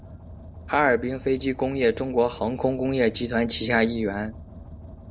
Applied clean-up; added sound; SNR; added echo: none; Car; 16 dB; none.